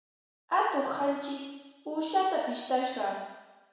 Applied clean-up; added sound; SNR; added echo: none; none; none; reverberation time 1.1 s.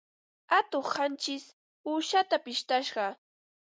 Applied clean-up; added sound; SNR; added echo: none; none; none; none.